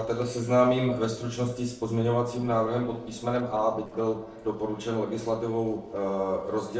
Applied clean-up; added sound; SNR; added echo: neural separator model SepFormer DNS4.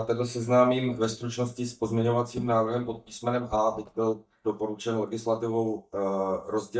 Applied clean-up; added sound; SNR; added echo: neural mask model DeepFilterNet 3.